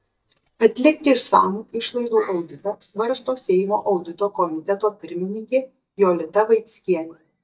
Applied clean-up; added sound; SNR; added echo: neural mask model DeepFilterNet 3.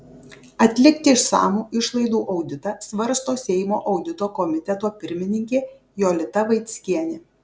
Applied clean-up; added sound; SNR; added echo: none; none; none; none.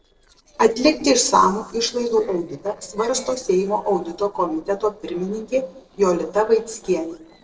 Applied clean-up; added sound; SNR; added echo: neural separator model SepFormer DNS4.